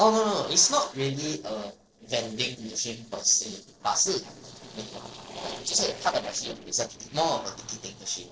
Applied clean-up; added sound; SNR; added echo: neural separator model SepFormer DNS4.